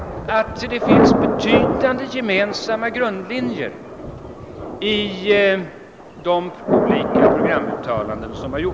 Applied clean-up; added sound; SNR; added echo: none; Thunder; -2 dB; none.